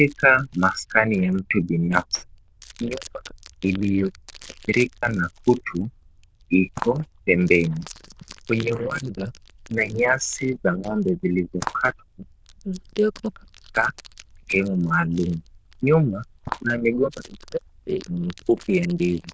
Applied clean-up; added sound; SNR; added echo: neural diffusion model UNIVERSE++.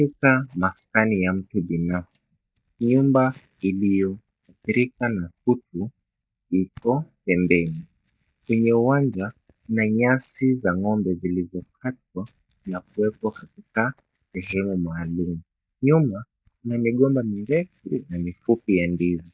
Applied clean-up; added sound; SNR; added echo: neural mask model DeepFilterNet 3.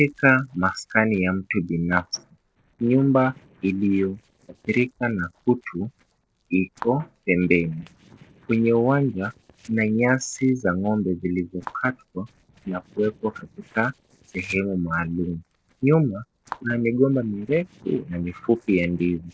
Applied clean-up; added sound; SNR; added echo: neural separator model SepFormer DNS4.